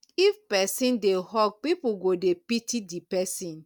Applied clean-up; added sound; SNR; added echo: none; none; none; none.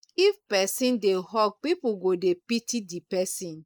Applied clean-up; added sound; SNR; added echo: neural mask model Resemble Enhance denoiser.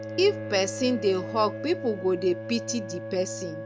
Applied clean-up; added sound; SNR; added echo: none; Bowed string instrument + Wind instrument, woodwind instrument; 9 dB; none.